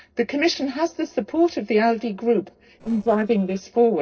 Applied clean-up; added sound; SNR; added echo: neural separator model SepFormer DNS4.